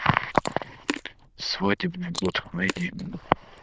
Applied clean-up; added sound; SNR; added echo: neural diffusion model UNIVERSE++.